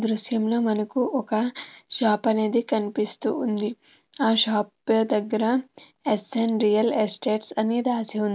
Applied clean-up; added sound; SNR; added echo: none; none; none; none.